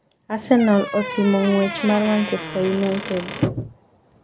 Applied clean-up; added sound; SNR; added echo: none; Squeak / Wood; 8 dB; none.